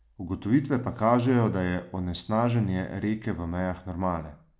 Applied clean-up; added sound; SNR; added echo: none; none; none; none.